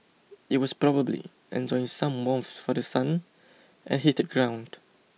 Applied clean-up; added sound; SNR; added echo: none; none; none; none.